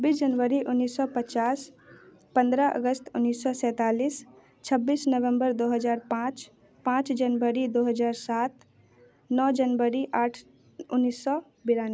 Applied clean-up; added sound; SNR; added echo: none; none; none; none.